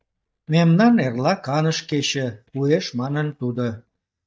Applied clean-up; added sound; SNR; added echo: neural mask model DeepFilterNet 3.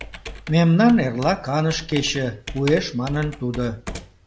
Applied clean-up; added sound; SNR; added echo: none; Computer keyboard; 15 dB; none.